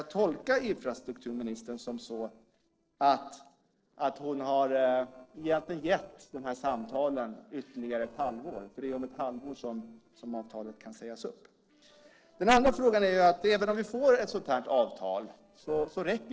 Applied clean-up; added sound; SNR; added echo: neural separator model SepFormer DNS4.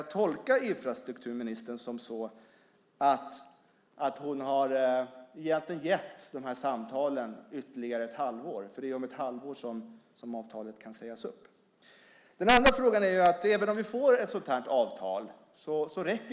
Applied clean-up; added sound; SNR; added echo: none; none; none; none.